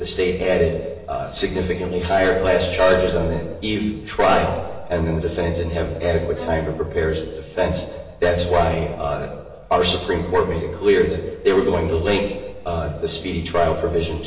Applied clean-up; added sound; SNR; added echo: none; Bowed string instrument; 19 dB; reverberation time 1.1 s.